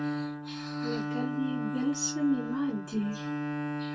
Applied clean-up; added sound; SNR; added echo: none; Bowed string instrument; 1 dB; reverberation time 0.2 s.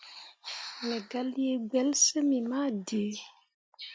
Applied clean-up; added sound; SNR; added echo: none; none; none; none.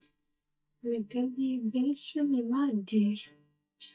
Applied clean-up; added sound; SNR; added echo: neural mask model DeepFilterNet 3.